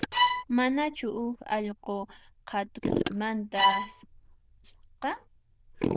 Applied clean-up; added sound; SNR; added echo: neural diffusion model UNIVERSE++.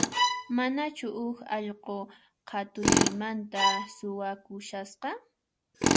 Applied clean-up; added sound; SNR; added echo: none; Tools + Bowed string instrument; -3 dB; none.